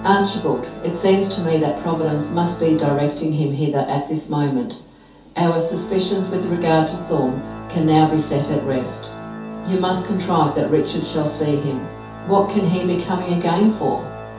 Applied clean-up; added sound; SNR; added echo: none; Organ; 13 dB; reverberation time 0.5 s.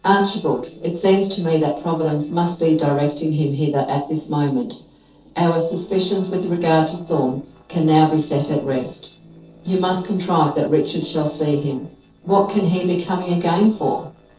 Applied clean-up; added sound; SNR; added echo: neural separator model SepFormer DNS4.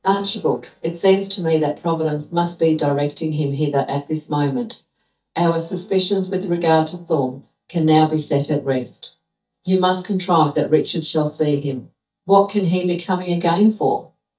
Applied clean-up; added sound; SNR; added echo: neural mask model DeepFilterNet 3.